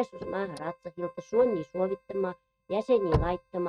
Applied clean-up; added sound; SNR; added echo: neural mask model RNNoise.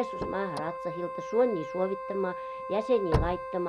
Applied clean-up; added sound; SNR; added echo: none; Wind instrument, woodwind instrument + Slam / Car; 4 dB; none.